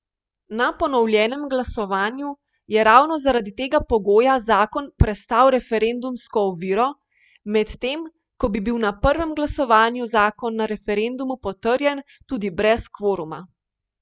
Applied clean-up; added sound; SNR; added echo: none; none; none; none.